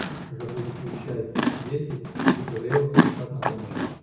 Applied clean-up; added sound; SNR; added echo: none; Chewing, mastication; -4 dB; reverberation time 0.9 s.